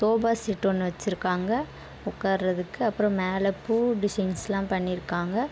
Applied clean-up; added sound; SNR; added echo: none; none; none; none.